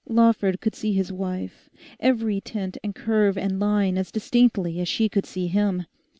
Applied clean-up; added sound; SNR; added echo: none; none; none; none.